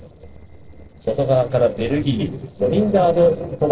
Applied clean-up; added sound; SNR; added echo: neural separator model SepFormer DNS4.